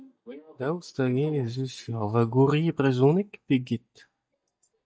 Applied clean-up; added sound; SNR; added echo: neural mask model DeepFilterNet 3.